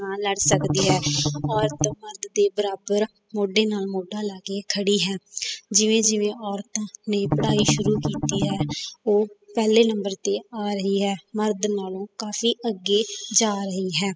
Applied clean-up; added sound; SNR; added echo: classical method spectral subtraction.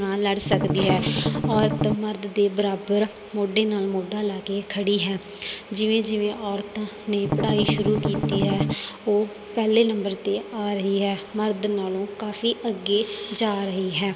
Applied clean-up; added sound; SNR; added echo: none; Strum; 0 dB; none.